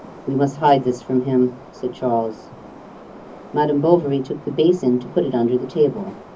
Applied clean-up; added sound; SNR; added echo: none; Subway, metro, underground; 19 dB; reverberation time 0.3 s.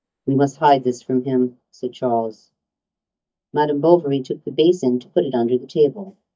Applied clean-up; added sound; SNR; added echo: neural mask model DeepFilterNet 3.